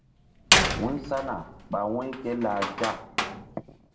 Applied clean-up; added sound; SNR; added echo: none; Slam; -3 dB; reverberation time 0.6 s.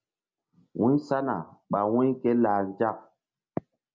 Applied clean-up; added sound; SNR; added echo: none; none; none; none.